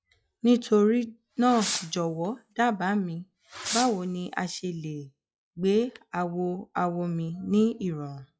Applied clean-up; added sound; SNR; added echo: classical method log-MMSE.